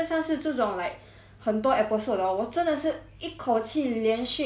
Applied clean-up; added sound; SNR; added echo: none; none; none; none.